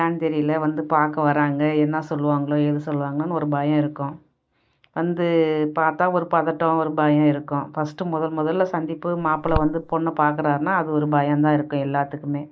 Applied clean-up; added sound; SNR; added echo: neural mask model DeepFilterNet 3.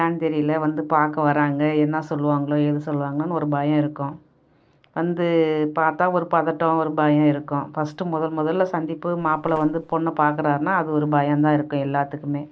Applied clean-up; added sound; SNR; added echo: neural separator model SepFormer DNS4.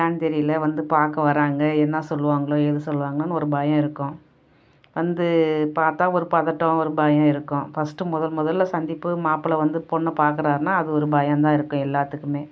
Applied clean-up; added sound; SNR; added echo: none; none; none; none.